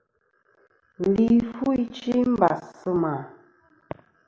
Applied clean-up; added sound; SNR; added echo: none; none; none; none.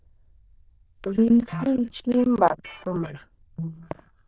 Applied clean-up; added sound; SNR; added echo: neural diffusion model UNIVERSE++.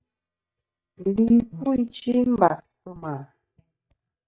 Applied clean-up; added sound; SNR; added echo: neural mask model DeepFilterNet 3.